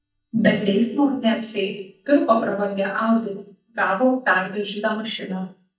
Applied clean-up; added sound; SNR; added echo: neural mask model DeepFilterNet 3.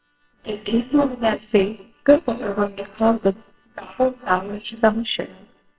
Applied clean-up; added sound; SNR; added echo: neural separator model SepFormer WHAMR!.